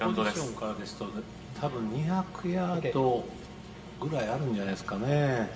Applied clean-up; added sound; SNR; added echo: none; none; none; reverberation time 0.9 s.